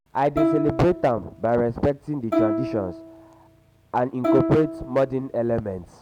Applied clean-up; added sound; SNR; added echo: none; Plucked string instrument; 4 dB; none.